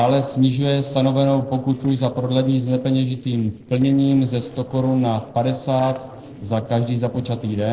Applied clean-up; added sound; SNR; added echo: neural separator model SepFormer DNS4.